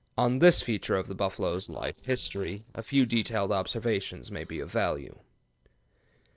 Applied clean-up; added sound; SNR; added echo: neural separator model SepFormer DNS4.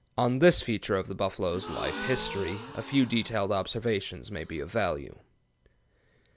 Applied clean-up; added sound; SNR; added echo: none; Gasp; 12 dB; none.